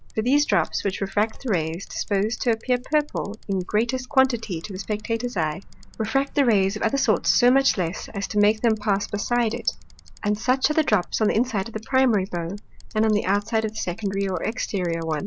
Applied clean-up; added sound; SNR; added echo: none; Bicycle; 17 dB; none.